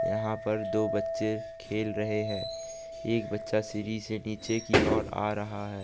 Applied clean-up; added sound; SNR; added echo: none; Chink, clink; 7 dB; none.